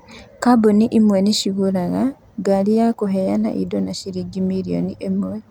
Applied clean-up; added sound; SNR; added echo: none; none; none; none.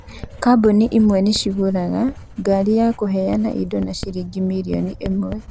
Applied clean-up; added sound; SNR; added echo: none; Writing; 17 dB; none.